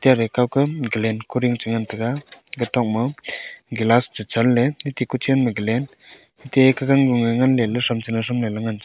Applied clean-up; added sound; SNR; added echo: none; none; none; none.